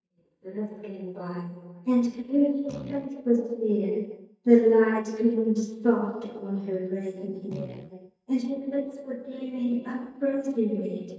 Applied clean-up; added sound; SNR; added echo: neural mask model DeepFilterNet 3.